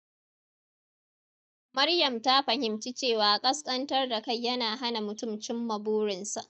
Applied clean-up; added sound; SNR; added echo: neural mask model DeepFilterNet 3.